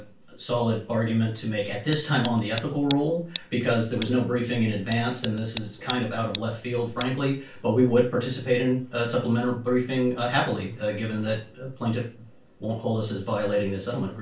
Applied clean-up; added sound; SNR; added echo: none; Tick; 10 dB; reverberation time 0.3 s.